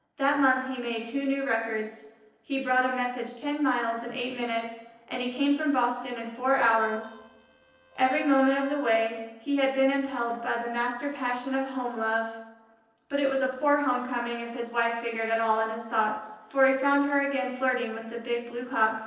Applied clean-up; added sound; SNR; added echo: neural separator model SepFormer DNS4.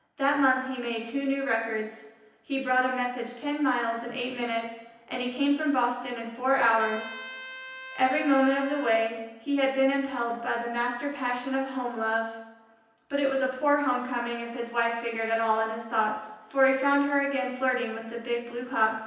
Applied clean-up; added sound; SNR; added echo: none; Trumpet; 14 dB; reverberation time 0.9 s.